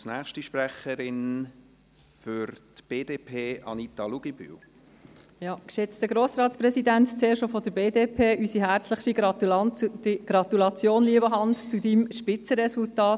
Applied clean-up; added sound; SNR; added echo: none; none; none; none.